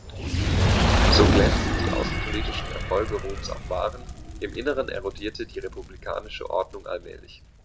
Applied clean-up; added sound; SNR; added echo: none; Fire; -4 dB; none.